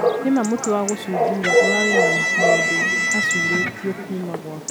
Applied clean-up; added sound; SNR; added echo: none; Bark / Chatter / Chirp, tweet / Livestock, farm animals, working animals + Electric guitar; -5 dB; none.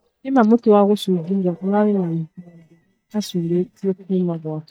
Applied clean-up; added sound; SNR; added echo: neural mask model DeepFilterNet 3.